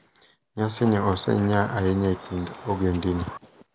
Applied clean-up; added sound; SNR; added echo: none; Chicken, rooster; 15 dB; none.